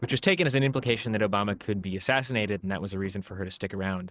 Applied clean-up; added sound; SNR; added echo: neural mask model RNNoise.